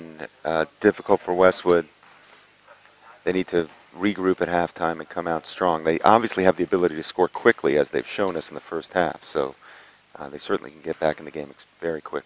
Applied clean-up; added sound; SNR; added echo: none; none; none; none.